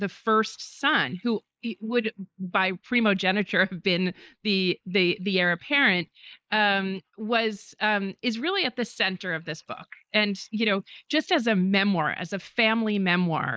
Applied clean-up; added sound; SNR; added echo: neural mask model Resemble Enhance denoiser.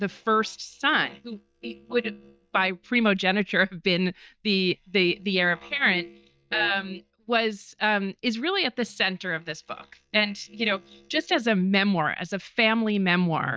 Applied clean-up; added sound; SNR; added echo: neural mask model DeepFilterNet 3.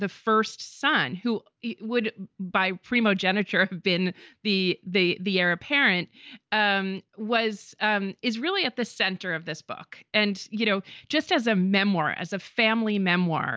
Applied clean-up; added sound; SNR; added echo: none; none; none; none.